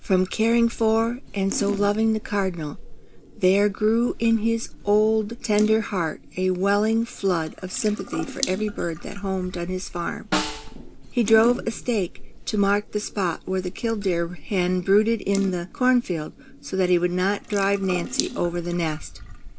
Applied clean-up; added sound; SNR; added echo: none; Snare drum + Drip / Sink (filling or washing) / Water tap, faucet; 12 dB; none.